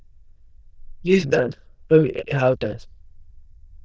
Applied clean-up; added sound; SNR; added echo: neural diffusion model UNIVERSE++.